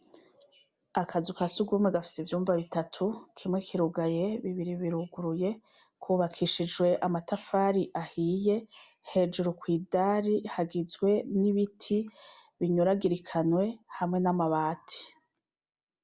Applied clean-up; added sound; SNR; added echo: none; none; none; none.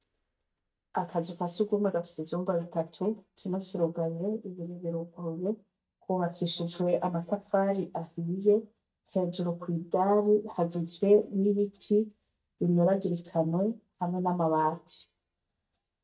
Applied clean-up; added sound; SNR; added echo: neural mask model DeepFilterNet 3.